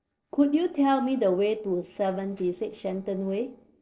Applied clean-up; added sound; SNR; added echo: neural separator model SepFormer DNS4.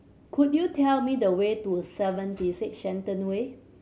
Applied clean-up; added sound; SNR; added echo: none; none; none; none.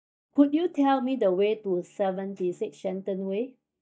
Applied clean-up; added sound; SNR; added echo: neural mask model DeepFilterNet 3.